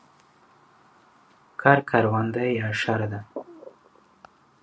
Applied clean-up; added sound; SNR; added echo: none; none; none; none.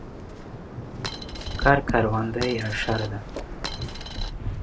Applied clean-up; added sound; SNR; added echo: none; Coin (dropping) + Waves, surf; 4 dB; none.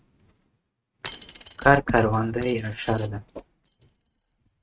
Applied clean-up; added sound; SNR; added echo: neural mask model RNNoise.